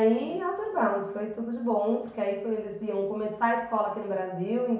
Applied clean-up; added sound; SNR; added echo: none; none; none; reverberation time 0.6 s.